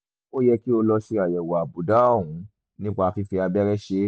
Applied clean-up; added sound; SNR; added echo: none; none; none; none.